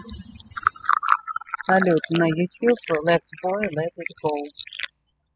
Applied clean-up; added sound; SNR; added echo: classical method spectral subtraction.